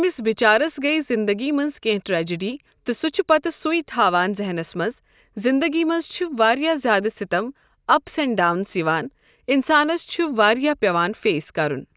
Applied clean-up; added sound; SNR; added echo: none; none; none; none.